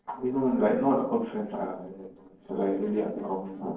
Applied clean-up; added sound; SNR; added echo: neural separator model SepFormer DNS4.